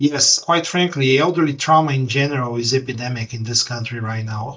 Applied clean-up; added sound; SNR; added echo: neural mask model DeepFilterNet 3.